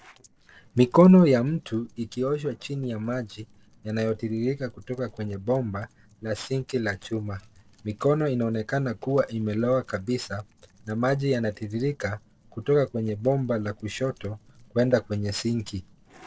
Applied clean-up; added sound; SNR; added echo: neural separator model SepFormer DNS4.